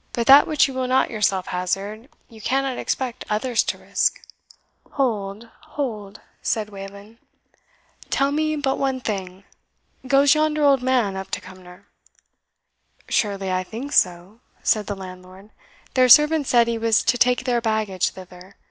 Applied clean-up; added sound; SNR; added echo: none; none; none; none.